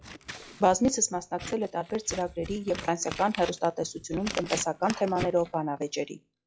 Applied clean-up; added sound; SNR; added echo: classical method log-MMSE.